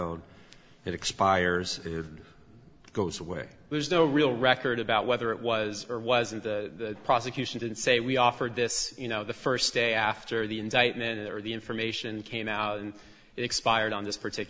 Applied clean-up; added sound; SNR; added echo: none; none; none; none.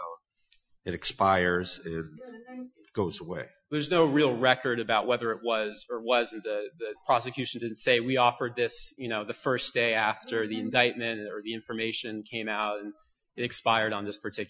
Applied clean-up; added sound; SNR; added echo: classical method Wiener filter.